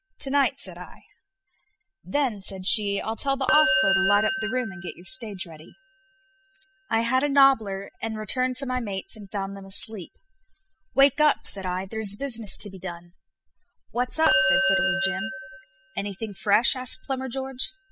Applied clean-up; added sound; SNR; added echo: classical method spectral subtraction.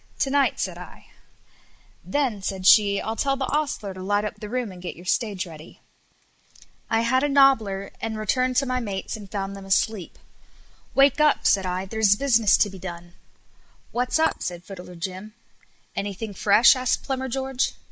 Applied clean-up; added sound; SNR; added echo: neural mask model Resemble Enhance denoiser.